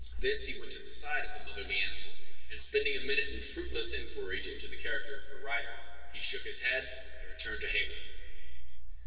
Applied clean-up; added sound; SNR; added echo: none; none; none; reverberation time 2.3 s.